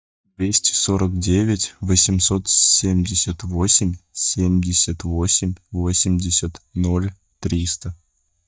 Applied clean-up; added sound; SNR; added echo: neural mask model DeepFilterNet 3.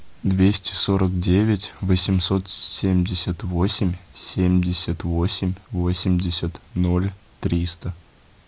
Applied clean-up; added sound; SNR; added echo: none; none; none; none.